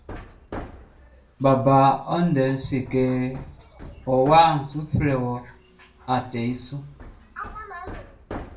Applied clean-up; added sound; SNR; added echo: none; Hammer; 18 dB; reverberation time 0.3 s.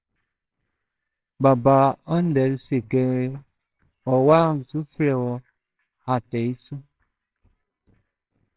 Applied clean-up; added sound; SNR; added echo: neural separator model SepFormer WHAMR!.